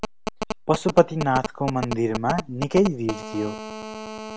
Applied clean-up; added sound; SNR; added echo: none; Telephone; 8 dB; none.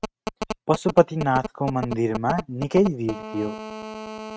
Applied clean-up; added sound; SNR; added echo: neural mask model RNNoise.